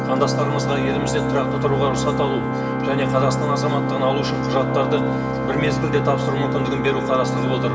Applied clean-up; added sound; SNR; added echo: none; Organ; -2 dB; reverberation time 0.8 s.